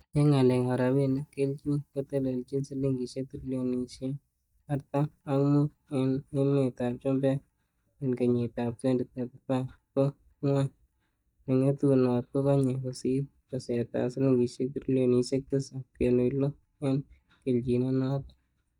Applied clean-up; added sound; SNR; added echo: neural mask model DeepFilterNet 3.